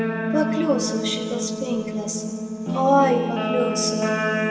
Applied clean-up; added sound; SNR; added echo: none; Guitar; 1 dB; reverberation time 1.6 s.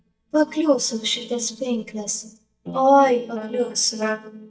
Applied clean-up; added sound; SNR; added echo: neural mask model DeepFilterNet 3.